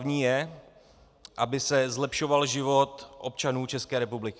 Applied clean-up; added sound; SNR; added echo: none; none; none; none.